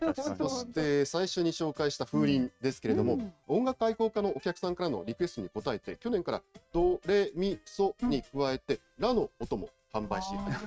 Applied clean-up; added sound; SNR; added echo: neural mask model RNNoise.